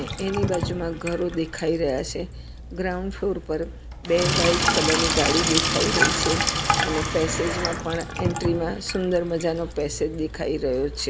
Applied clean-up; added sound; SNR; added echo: none; Sink (filling or washing); 1 dB; none.